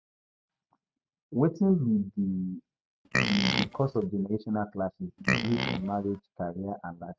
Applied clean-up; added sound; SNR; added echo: neural mask model RNNoise.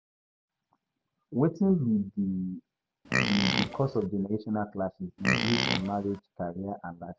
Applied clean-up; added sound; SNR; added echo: none; Livestock, farm animals, working animals; -1 dB; none.